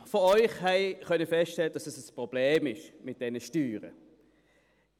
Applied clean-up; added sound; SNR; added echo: none; none; none; none.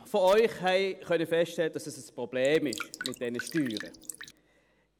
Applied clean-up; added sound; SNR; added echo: none; Drip; 12 dB; none.